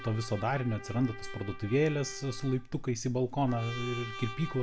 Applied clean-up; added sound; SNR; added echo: none; Trumpet; 14 dB; none.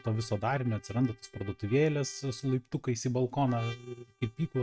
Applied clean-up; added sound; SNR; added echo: neural mask model RNNoise.